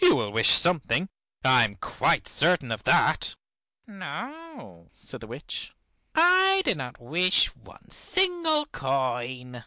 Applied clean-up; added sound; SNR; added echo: none; none; none; none.